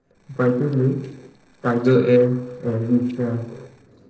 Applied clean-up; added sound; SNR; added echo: neural separator model SepFormer DNS4.